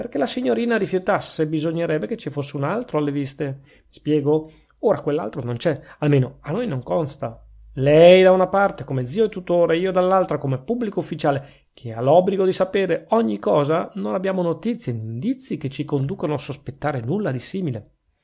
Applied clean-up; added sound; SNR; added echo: none; none; none; none.